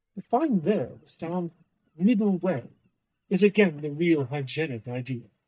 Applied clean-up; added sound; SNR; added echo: neural mask model DeepFilterNet 3.